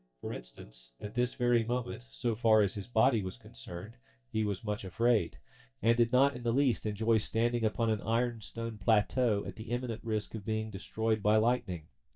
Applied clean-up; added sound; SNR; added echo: neural mask model DeepFilterNet 3.